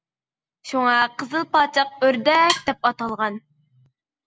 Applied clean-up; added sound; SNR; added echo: none; Wood; 8 dB; none.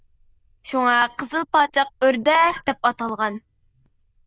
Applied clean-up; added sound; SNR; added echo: neural diffusion model UNIVERSE++.